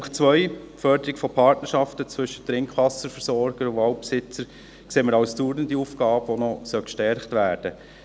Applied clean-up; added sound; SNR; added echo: none; none; none; none.